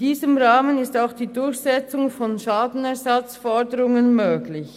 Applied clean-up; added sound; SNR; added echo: none; none; none; none.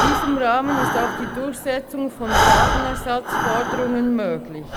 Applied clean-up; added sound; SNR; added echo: none; Breathing; -1 dB; none.